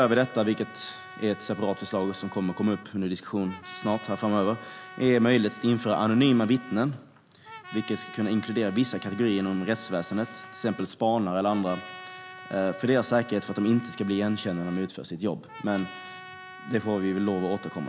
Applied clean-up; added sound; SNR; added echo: none; Trumpet; 17 dB; none.